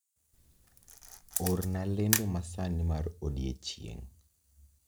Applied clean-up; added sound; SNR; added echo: none; Camera; 3 dB; none.